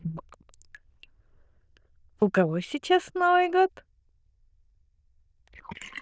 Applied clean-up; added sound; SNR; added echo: neural diffusion model UNIVERSE++.